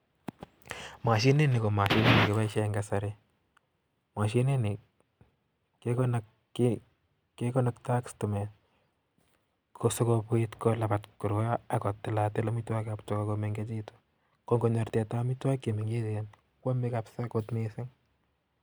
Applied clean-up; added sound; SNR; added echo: none; none; none; none.